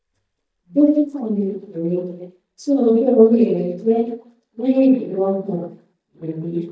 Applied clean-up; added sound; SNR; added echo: neural mask model DeepFilterNet 3.